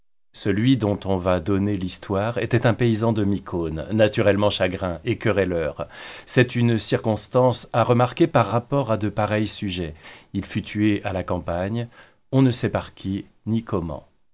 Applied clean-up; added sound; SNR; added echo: none; none; none; none.